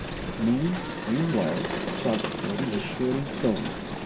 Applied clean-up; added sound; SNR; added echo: none; Crowd; 3 dB; reverberation time 2.3 s.